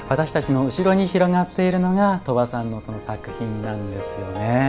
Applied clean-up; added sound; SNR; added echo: none; none; none; none.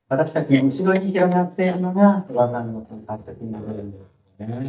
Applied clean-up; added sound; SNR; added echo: neural mask model DeepFilterNet 3.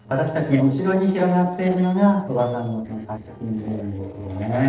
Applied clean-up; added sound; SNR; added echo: neural separator model SepFormer DNS4.